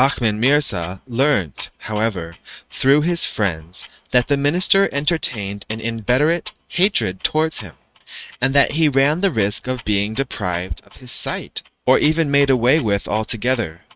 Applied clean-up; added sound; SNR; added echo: neural mask model RNNoise.